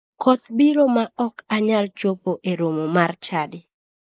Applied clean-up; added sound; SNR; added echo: neural mask model Resemble Enhance denoiser.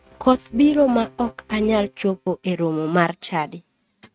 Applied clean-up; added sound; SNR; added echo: neural mask model RNNoise.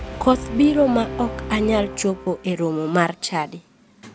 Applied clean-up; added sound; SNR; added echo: none; Brass instrument; 12 dB; none.